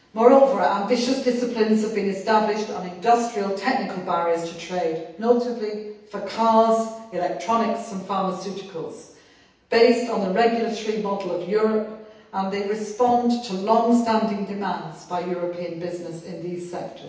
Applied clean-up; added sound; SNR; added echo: none; none; none; reverberation time 0.9 s.